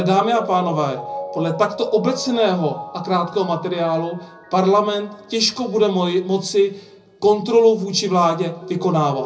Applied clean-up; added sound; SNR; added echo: none; Mallet percussion; 15 dB; reverberation time 0.4 s.